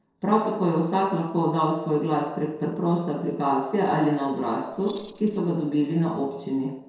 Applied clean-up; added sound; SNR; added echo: neural separator model SepFormer DNS4.